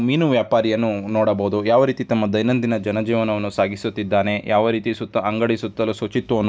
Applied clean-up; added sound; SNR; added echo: none; none; none; none.